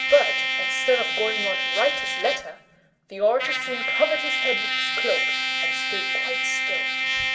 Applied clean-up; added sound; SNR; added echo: none; Trumpet; -2 dB; reverberation time 0.5 s.